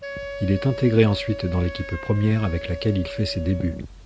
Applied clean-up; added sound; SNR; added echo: none; Wind instrument, woodwind instrument; 12 dB; none.